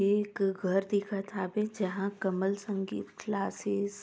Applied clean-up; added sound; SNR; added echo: none; none; none; none.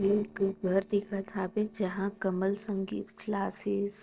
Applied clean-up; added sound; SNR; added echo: neural separator model SepFormer DNS4.